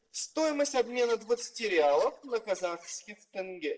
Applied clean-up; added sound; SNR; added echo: neural separator model SepFormer DNS4.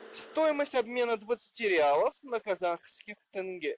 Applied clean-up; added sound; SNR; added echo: none; none; none; none.